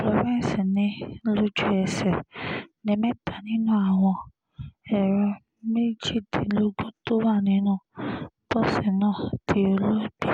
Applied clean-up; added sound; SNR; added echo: none; none; none; none.